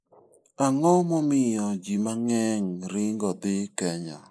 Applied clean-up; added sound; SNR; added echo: neural mask model Resemble Enhance denoiser.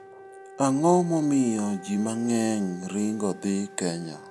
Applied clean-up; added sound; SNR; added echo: none; Wind instrument, woodwind instrument; 19 dB; none.